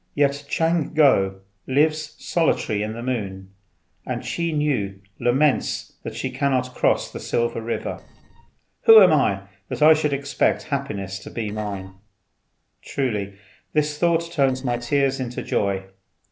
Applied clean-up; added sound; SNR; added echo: neural separator model SepFormer DNS4.